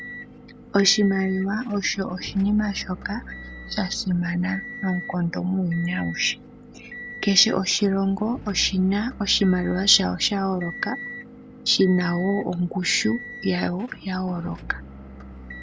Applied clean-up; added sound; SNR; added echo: none; Motor vehicle (road) / Engine; 14 dB; none.